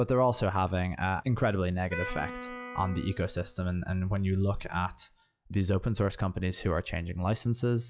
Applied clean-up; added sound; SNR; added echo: classical method log-MMSE.